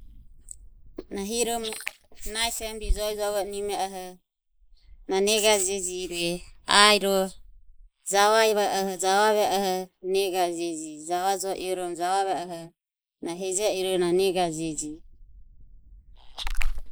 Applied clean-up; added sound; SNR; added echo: neural mask model Resemble Enhance denoiser.